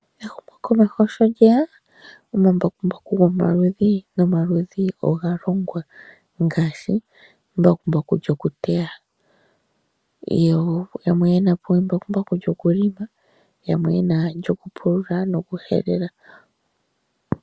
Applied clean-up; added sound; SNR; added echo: none; none; none; none.